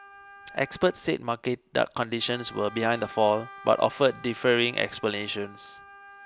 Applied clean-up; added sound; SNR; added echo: none; Wind instrument, woodwind instrument; 20 dB; none.